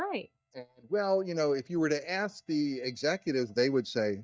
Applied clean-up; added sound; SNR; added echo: neural mask model DeepFilterNet 3.